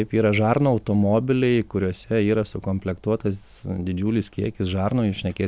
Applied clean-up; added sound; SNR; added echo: none; none; none; none.